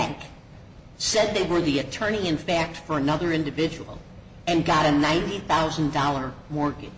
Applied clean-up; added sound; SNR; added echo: none; none; none; none.